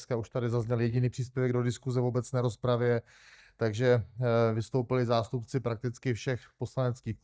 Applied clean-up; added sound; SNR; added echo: neural mask model DeepFilterNet 3.